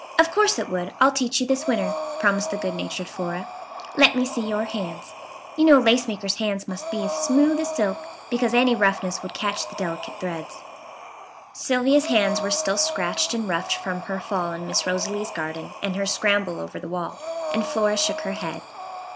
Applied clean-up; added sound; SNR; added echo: none; Breathing; 10 dB; none.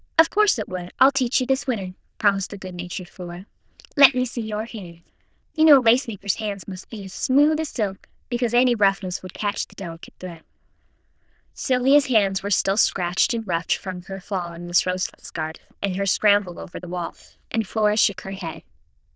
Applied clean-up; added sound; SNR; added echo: neural diffusion model UNIVERSE++.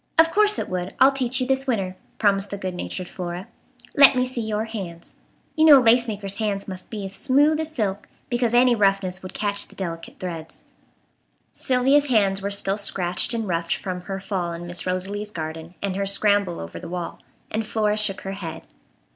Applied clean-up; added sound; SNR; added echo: none; none; none; none.